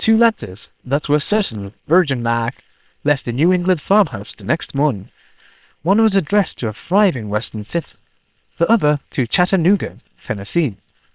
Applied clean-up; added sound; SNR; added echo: neural separator model SepFormer WHAM!.